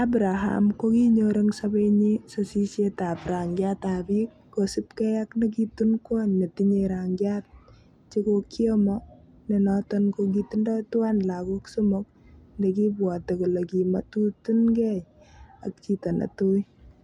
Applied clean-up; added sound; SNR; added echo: none; none; none; none.